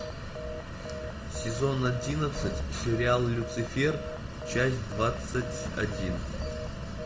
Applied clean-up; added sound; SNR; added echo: none; Telephone; 11 dB; reverberation time 0.8 s.